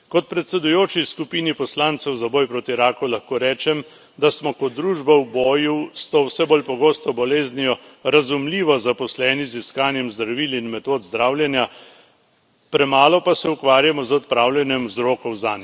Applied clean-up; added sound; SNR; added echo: none; none; none; none.